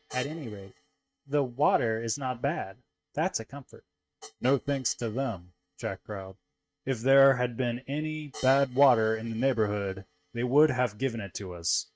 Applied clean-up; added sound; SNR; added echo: neural mask model RNNoise.